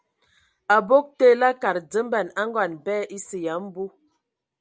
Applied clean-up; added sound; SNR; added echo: none; none; none; none.